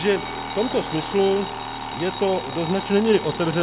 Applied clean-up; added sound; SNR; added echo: none; Alarm; 5 dB; none.